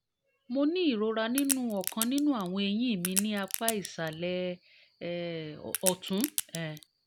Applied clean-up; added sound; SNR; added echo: none; Crack; 4 dB; none.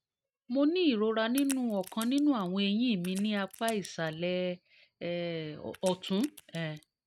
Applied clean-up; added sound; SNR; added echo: neural mask model RNNoise.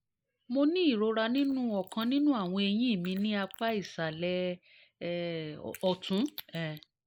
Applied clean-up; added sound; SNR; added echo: neural mask model Resemble Enhance denoiser.